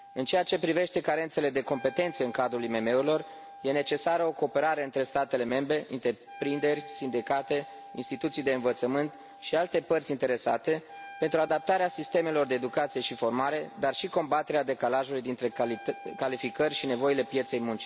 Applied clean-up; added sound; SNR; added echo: none; Wind instrument, woodwind instrument; 19 dB; none.